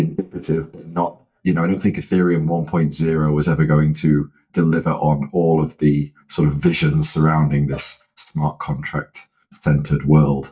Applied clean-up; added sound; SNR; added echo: neural mask model DeepFilterNet 3.